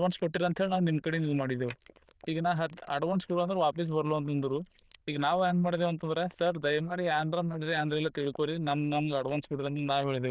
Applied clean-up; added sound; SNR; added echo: neural diffusion model UNIVERSE++.